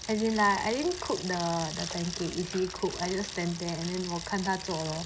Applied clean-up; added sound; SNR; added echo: none; Bicycle; 9 dB; none.